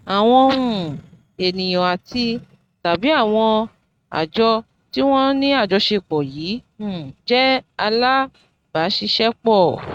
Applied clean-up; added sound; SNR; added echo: neural mask model RNNoise.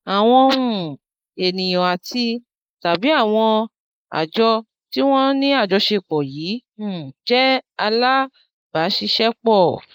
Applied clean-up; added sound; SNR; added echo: neural mask model Resemble Enhance denoiser.